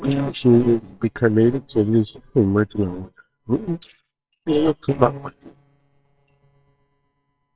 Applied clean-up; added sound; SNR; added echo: neural separator model SepFormer WHAMR!.